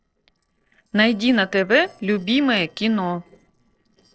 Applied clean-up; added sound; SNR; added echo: neural separator model SepFormer DNS4.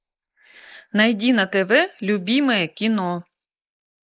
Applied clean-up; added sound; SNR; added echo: neural mask model Resemble Enhance denoiser.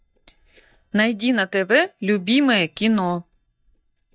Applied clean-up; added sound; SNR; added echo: neural mask model DeepFilterNet 3.